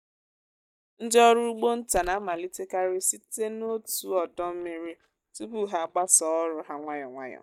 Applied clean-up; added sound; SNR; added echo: neural mask model DeepFilterNet 3.